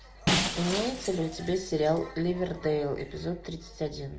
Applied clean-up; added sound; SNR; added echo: none; Shatter; 4 dB; reverberation time 0.3 s.